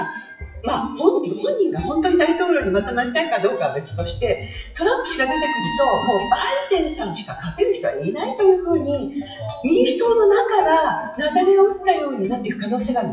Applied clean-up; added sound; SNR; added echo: classical method WPE with log-MMSE.